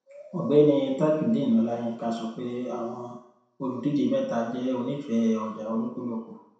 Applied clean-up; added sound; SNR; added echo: none; none; none; reverberation time 0.7 s.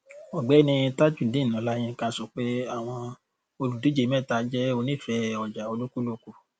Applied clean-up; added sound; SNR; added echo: none; none; none; none.